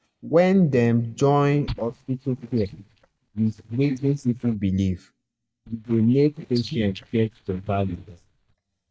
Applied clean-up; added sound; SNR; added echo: neural mask model DeepFilterNet 3.